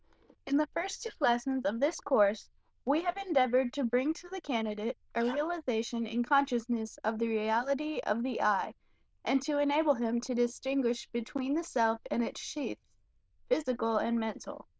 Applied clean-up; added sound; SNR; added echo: neural diffusion model UNIVERSE++.